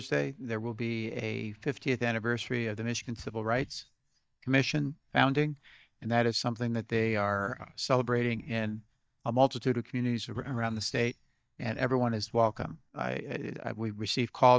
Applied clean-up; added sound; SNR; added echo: neural mask model DeepFilterNet 3.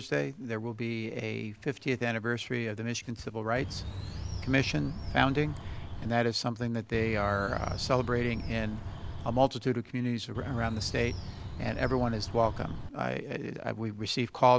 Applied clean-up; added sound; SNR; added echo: none; Bird; 7 dB; none.